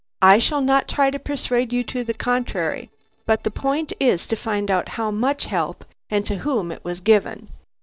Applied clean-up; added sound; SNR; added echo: neural separator model SepFormer DNS4.